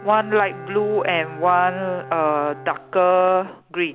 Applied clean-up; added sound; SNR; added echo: none; Bowed string instrument; 17 dB; none.